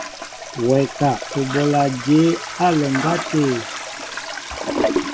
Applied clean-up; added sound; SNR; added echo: none; Toilet flush; 6 dB; none.